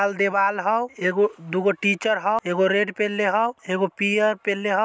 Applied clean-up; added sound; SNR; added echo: none; none; none; none.